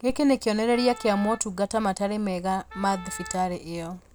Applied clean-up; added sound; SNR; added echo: none; Wind instrument, woodwind instrument; 18 dB; none.